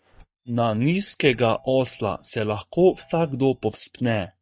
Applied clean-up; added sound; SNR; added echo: neural mask model DeepFilterNet 3.